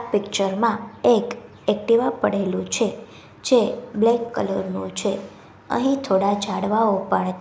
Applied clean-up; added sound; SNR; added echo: none; none; none; none.